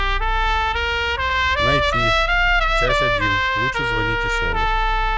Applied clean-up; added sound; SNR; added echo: none; Trumpet; -5 dB; none.